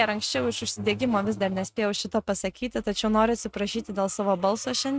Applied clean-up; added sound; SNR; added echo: neural mask model RNNoise.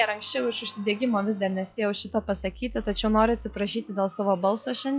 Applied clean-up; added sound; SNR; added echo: classical method log-MMSE.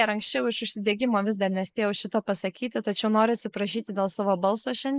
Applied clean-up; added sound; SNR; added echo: neural mask model Resemble Enhance denoiser.